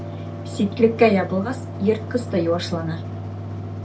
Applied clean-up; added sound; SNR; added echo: none; Mechanical fan; 8 dB; reverberation time 0.2 s.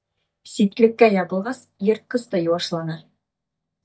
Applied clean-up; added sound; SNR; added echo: neural mask model DeepFilterNet 3.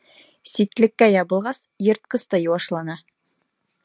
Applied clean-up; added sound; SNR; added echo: none; none; none; none.